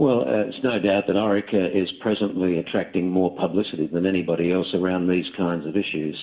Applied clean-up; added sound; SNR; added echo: none; none; none; reverberation time 0.5 s.